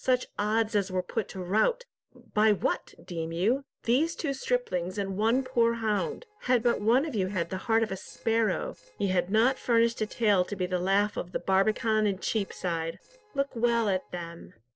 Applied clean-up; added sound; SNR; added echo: neural separator model SepFormer DNS4.